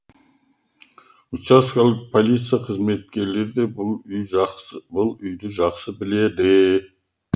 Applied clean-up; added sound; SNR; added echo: none; none; none; none.